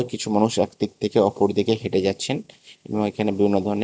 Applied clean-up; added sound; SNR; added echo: none; none; none; none.